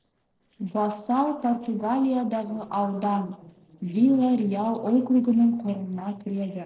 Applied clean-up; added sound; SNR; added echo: neural separator model SepFormer DNS4.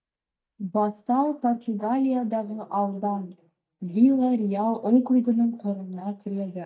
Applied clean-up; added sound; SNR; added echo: neural mask model DeepFilterNet 3.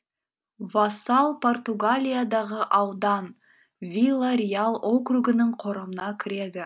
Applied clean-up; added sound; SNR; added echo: none; none; none; none.